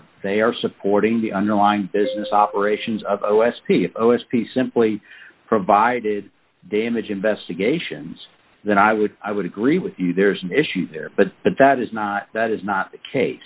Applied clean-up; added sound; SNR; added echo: none; Marimba, xylophone; 15 dB; none.